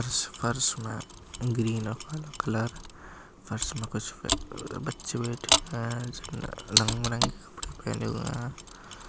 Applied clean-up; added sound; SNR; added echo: none; Mechanisms; 1 dB; none.